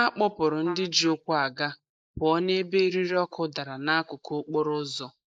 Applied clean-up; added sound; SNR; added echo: neural mask model Resemble Enhance denoiser.